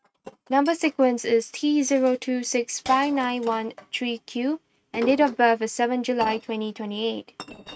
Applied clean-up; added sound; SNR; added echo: neural mask model RNNoise.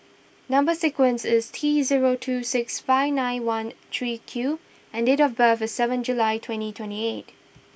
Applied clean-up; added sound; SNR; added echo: none; none; none; none.